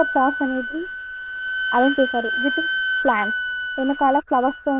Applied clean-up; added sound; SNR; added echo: neural diffusion model UNIVERSE++.